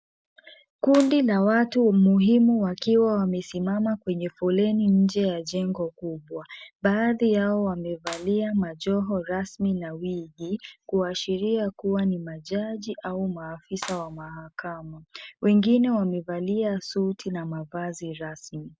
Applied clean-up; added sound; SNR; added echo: none; Clapping; 19 dB; none.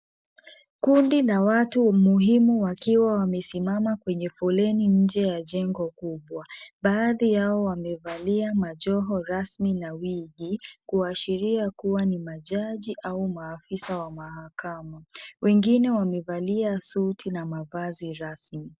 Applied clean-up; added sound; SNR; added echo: neural separator model SepFormer DNS4.